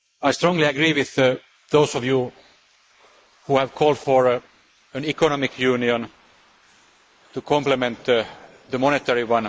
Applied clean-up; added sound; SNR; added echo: neural mask model Resemble Enhance denoiser.